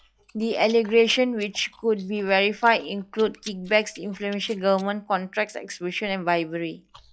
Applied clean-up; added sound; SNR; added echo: classical method log-MMSE.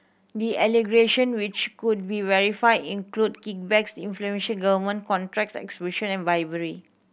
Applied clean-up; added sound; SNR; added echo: none; none; none; none.